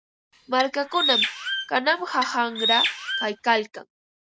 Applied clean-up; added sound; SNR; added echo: none; Bird; 2 dB; none.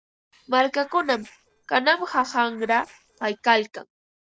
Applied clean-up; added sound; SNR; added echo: neural separator model SepFormer DNS4.